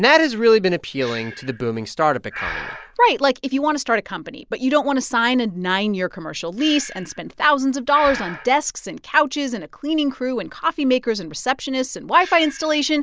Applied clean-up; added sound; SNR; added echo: none; Breathing; 18 dB; none.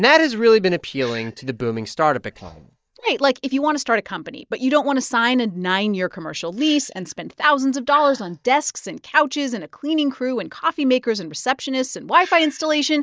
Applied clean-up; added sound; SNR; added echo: neural mask model DeepFilterNet 3.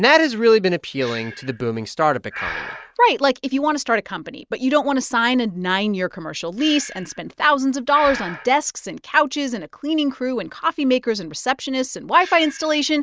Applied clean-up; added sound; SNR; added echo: neural mask model RNNoise.